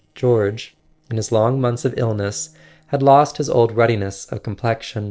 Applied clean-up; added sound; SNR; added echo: neural separator model SepFormer DNS4.